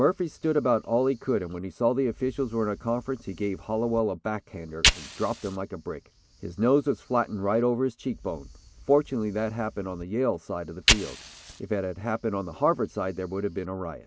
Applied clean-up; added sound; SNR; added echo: none; Fire; 7 dB; none.